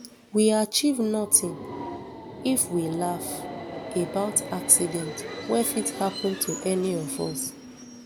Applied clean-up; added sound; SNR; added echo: none; Subway, metro, underground; 10 dB; none.